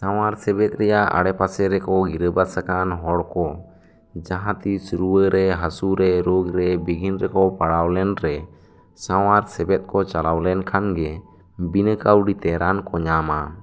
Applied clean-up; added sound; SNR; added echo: none; none; none; none.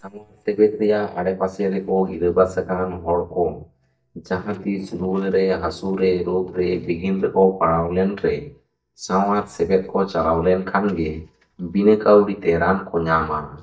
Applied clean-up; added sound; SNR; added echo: neural mask model DeepFilterNet 3.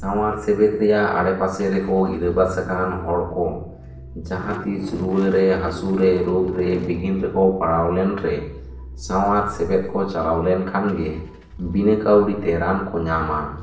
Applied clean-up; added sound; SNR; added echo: none; Engine starting / Car; 16 dB; reverberation time 0.8 s.